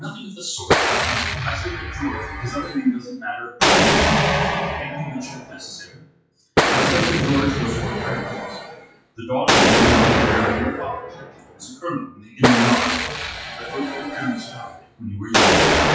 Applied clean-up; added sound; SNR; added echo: classical method WPE with log-MMSE.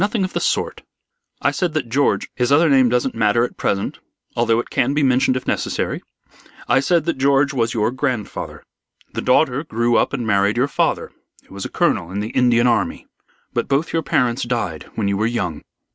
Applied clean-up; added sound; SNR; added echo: none; none; none; none.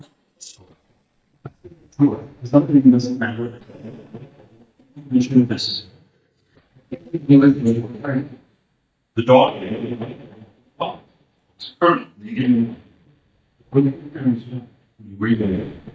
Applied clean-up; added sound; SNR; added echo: neural mask model DeepFilterNet 3.